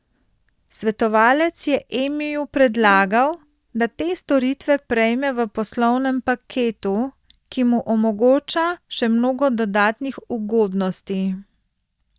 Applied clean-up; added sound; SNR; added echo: neural mask model DeepFilterNet 3.